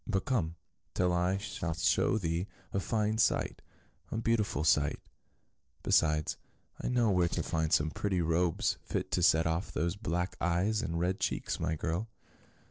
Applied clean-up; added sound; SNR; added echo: neural separator model SepFormer DNS4.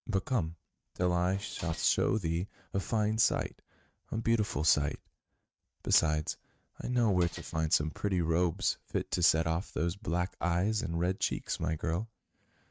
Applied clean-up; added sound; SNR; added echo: neural mask model RNNoise.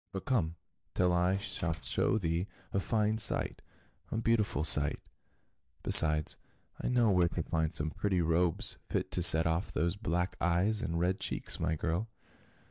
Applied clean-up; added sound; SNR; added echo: neural mask model DeepFilterNet 3.